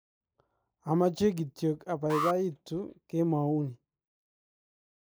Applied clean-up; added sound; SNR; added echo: neural mask model Resemble Enhance denoiser.